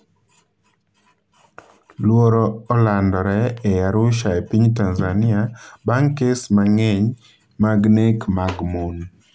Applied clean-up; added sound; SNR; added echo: none; none; none; none.